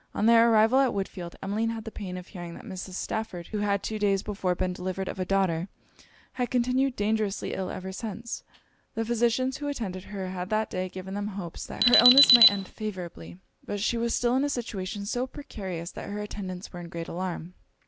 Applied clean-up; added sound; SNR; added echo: none; Alarm; -4 dB; none.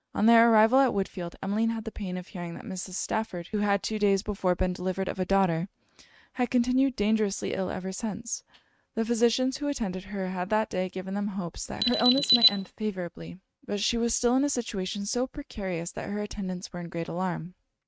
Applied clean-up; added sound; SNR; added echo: neural mask model RNNoise.